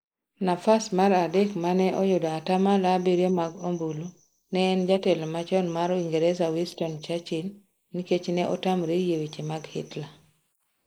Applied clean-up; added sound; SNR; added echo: neural mask model Resemble Enhance denoiser.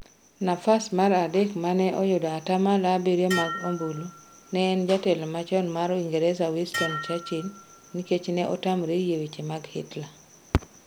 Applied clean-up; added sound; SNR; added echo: none; Dishes, pots, and pans; 12 dB; none.